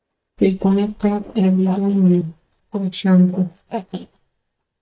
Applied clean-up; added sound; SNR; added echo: neural mask model DeepFilterNet 3.